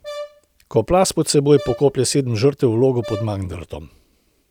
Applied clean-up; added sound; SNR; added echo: none; Brass instrument; 18 dB; none.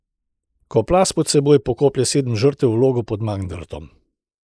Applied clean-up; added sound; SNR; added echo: neural mask model Resemble Enhance denoiser.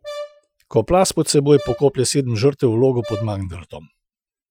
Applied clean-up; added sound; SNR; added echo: classical method Wiener filter.